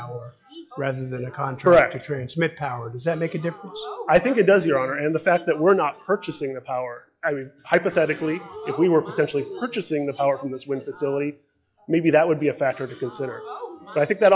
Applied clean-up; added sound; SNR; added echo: classical method log-MMSE.